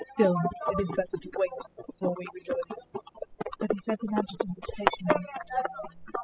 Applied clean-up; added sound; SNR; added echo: classical method spectral subtraction.